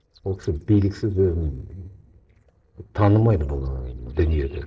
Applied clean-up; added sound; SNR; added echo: neural separator model SepFormer DNS4.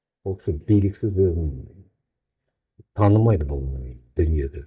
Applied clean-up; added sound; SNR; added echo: neural mask model DeepFilterNet 3.